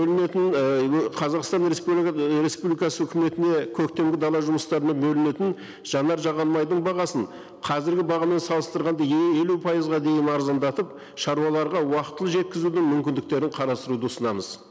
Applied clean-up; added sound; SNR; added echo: none; none; none; none.